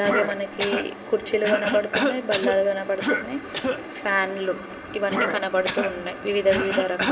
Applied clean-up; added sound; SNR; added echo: none; Cough; 3 dB; reverberation time 2.7 s.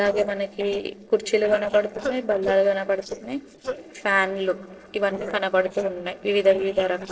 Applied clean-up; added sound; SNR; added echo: neural separator model SepFormer DNS4.